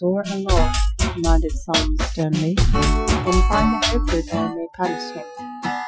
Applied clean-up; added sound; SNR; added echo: classical method Wiener filter.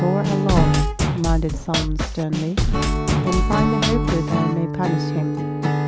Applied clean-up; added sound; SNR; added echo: none; Drum kit + Acoustic guitar / Strum; -4 dB; none.